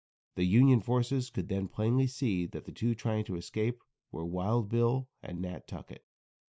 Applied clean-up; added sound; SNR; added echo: none; none; none; none.